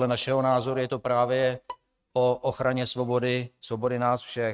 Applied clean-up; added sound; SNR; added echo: neural mask model RNNoise.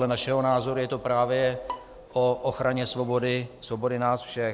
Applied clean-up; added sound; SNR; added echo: none; Bowed string instrument; 18 dB; none.